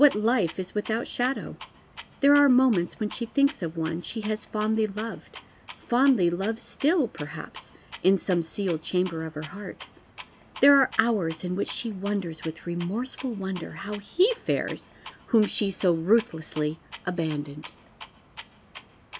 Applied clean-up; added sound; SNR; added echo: none; Clock; 20 dB; none.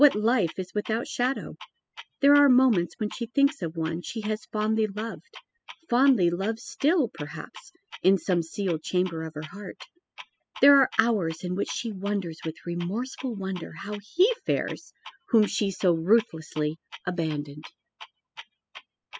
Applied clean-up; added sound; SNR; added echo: classical method spectral subtraction.